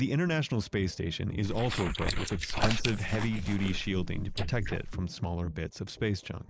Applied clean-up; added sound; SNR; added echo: neural mask model Resemble Enhance denoiser.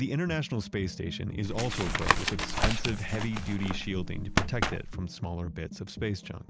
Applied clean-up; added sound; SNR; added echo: none; Tap; -2 dB; none.